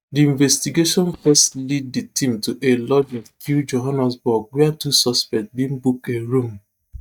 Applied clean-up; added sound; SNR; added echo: neural mask model DeepFilterNet 3.